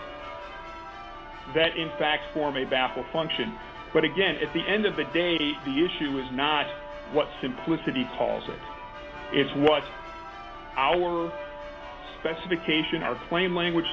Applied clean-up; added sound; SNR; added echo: none; Church bell; 12 dB; none.